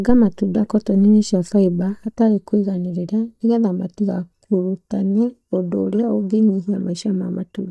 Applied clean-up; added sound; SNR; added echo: neural mask model DeepFilterNet 3.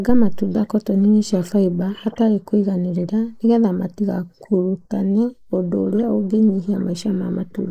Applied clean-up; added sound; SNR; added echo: neural mask model Resemble Enhance denoiser.